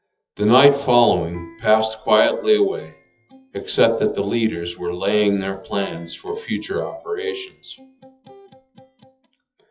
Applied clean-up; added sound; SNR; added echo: classical method WPE with log-MMSE.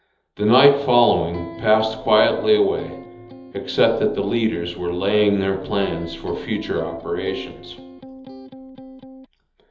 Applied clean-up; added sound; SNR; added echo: none; Electric guitar; 17 dB; reverberation time 1.2 s.